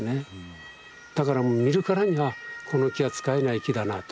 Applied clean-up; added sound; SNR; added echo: none; Motor vehicle (road) / Siren; 17 dB; none.